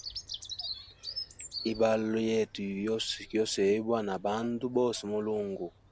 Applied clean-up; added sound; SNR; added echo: none; Bird vocalization, bird call, bird song; 14 dB; none.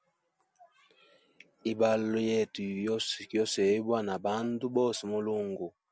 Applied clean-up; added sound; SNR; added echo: none; none; none; none.